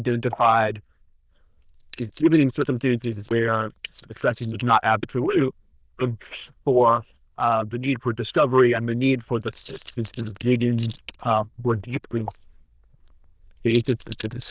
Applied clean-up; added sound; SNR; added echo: neural diffusion model UNIVERSE++.